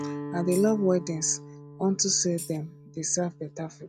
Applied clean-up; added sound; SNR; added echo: none; Guitar + Tambourine; 12 dB; none.